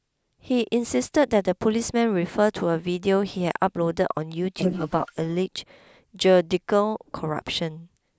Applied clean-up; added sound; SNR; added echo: neural mask model Resemble Enhance denoiser.